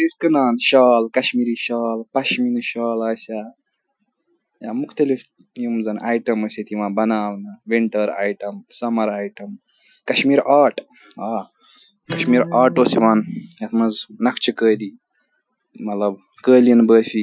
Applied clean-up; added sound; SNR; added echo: classical method Wiener filter.